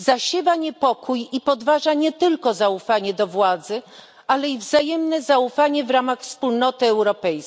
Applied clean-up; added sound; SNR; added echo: none; none; none; none.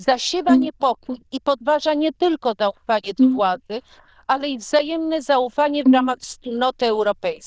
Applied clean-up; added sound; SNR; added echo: neural diffusion model UNIVERSE++.